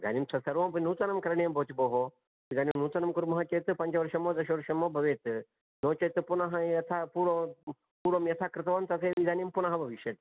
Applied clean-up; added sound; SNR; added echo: none; none; none; none.